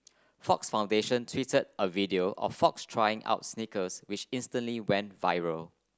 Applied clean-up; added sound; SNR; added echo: none; none; none; none.